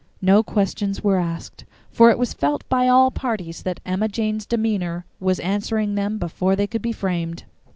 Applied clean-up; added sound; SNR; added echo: none; none; none; none.